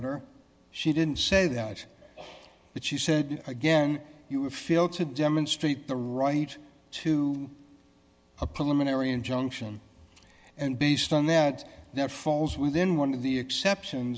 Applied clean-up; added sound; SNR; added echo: none; none; none; none.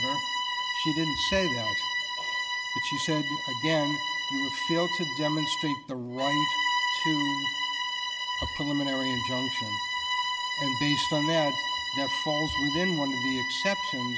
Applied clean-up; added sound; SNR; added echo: none; Bowed string instrument; -1 dB; none.